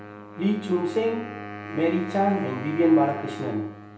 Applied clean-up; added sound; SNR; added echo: none; Wind instrument, woodwind instrument; 12 dB; reverberation time 0.2 s.